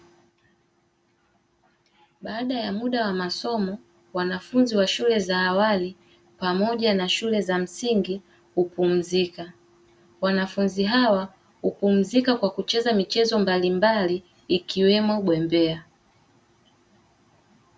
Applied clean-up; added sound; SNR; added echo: none; none; none; none.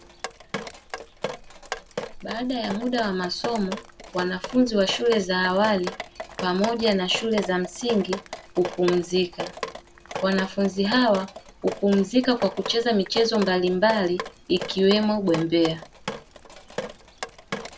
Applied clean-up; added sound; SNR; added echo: none; Drip; 11 dB; none.